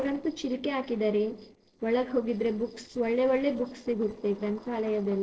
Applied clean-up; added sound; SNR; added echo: neural separator model SepFormer DNS4.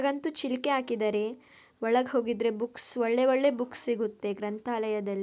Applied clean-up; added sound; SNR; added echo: none; none; none; none.